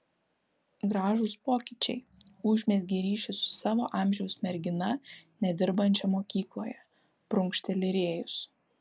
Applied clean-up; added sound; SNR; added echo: none; none; none; none.